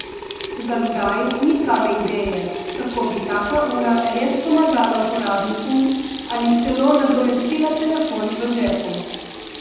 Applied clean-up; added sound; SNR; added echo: none; Sink (filling or washing) / Water tap, faucet; 10 dB; reverberation time 1.1 s.